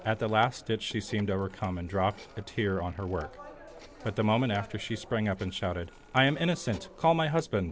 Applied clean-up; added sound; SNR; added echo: none; Telephone; 20 dB; none.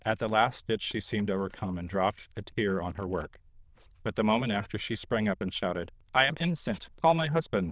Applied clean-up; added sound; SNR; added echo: neural diffusion model UNIVERSE++.